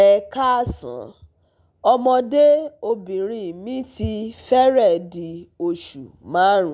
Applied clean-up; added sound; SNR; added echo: none; none; none; none.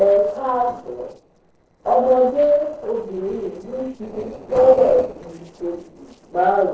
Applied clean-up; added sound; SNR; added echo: neural separator model SepFormer DNS4.